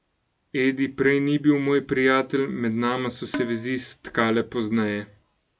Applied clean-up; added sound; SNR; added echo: none; Percussion; 11 dB; none.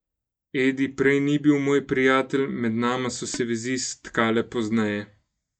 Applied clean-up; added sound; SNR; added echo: neural mask model DeepFilterNet 3.